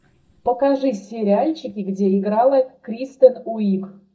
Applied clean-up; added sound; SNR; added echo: neural mask model DeepFilterNet 3.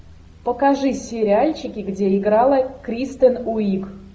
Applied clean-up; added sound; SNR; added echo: none; none; none; none.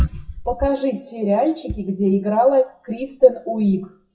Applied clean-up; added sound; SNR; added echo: classical method WPE with log-MMSE.